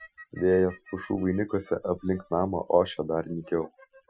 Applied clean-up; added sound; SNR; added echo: classical method Wiener filter.